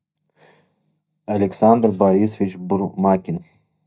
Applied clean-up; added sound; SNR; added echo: neural mask model DeepFilterNet 3.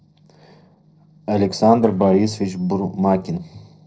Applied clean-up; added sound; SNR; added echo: neural separator model SepFormer DNS4.